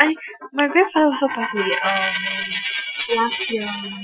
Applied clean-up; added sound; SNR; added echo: classical method Wiener filter.